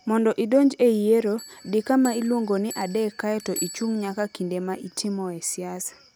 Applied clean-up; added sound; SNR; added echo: none; Bell; 19 dB; none.